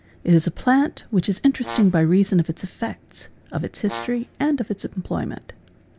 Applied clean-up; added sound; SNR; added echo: none; Brass instrument; 16 dB; none.